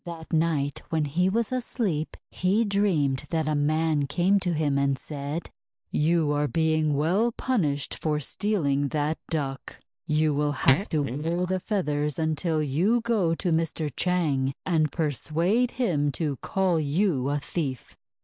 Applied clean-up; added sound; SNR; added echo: neural mask model DeepFilterNet 3.